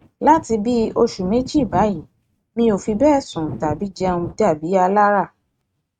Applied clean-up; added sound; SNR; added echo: neural mask model RNNoise.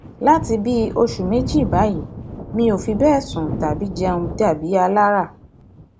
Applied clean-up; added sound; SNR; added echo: none; Thunder; 9 dB; none.